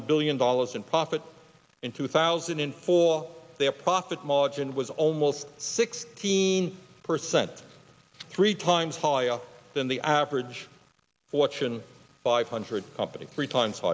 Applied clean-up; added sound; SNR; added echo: none; none; none; none.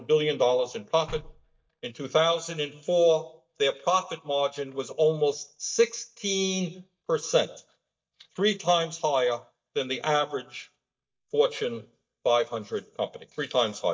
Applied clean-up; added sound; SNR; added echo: neural mask model DeepFilterNet 3.